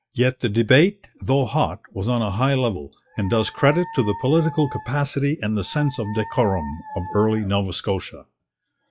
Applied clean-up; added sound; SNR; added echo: classical method log-MMSE.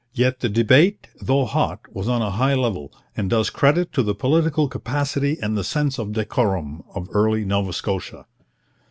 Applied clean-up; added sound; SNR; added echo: none; none; none; none.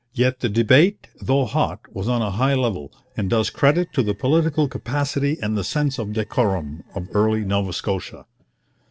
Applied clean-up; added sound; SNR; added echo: neural separator model SepFormer DNS4.